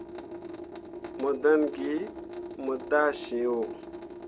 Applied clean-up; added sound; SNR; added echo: none; Drip / Sink (filling or washing) / Water tap, faucet; 11 dB; none.